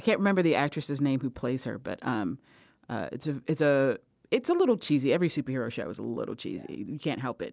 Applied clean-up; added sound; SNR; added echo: none; none; none; none.